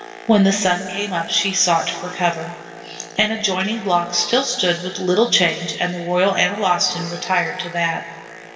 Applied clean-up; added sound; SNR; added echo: none; Boat, Water vehicle; 19 dB; reverberation time 2.3 s.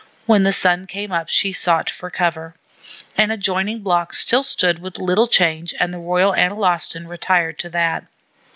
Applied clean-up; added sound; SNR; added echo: none; none; none; none.